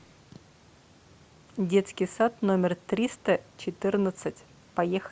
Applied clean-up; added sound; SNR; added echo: none; none; none; none.